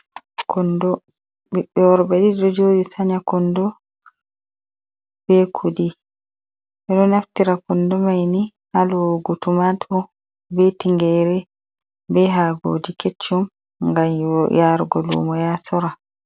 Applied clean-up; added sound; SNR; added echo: none; none; none; none.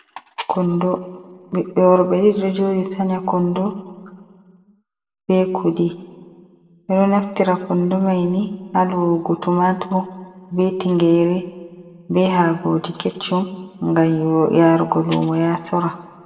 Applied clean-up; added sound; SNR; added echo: none; none; none; reverberation time 1.1 s.